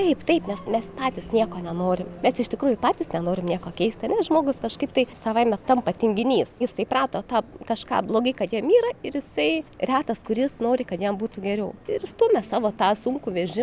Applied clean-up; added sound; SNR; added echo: none; none; none; none.